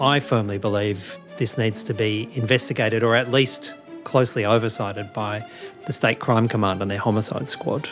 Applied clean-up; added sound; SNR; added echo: none; Musical instrument; 19 dB; none.